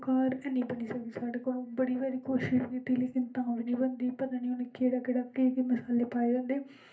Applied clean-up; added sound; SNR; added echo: none; none; none; reverberation time 0.3 s.